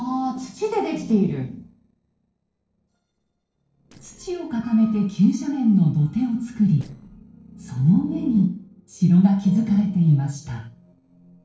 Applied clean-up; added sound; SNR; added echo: neural separator model SepFormer DNS4.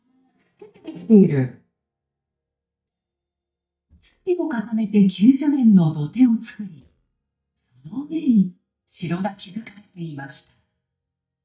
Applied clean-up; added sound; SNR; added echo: neural mask model DeepFilterNet 3.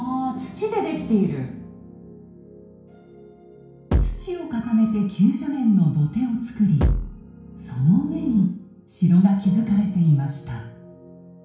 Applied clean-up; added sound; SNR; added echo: none; Bass drum; 1 dB; reverberation time 0.6 s.